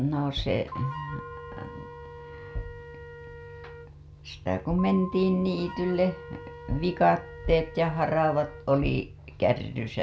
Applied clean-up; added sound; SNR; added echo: none; Wind instrument, woodwind instrument + Piano; 16 dB; none.